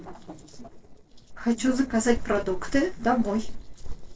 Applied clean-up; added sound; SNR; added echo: neural separator model SepFormer DNS4.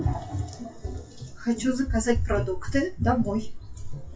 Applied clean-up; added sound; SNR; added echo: classical method WPE with log-MMSE.